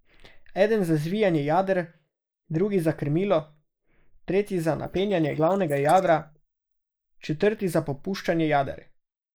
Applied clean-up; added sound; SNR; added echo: neural mask model Resemble Enhance denoiser.